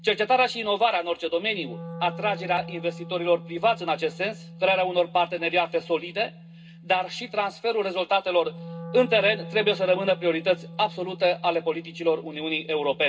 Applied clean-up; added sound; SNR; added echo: none; Wind instrument, woodwind instrument; 16 dB; reverberation time 0.2 s.